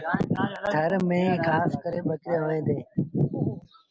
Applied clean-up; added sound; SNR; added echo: none; none; none; none.